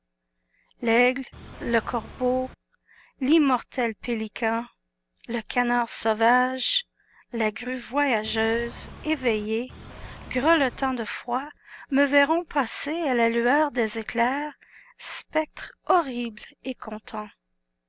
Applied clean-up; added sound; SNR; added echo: none; Engine / Car; 15 dB; none.